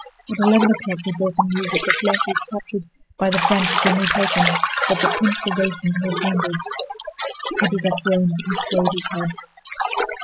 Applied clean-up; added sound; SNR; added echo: classical method spectral subtraction.